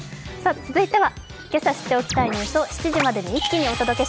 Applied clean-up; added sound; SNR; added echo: none; none; none; none.